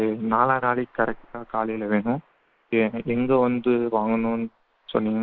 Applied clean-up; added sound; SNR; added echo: neural mask model Resemble Enhance denoiser.